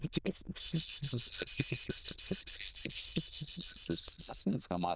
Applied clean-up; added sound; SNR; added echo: neural diffusion model UNIVERSE++.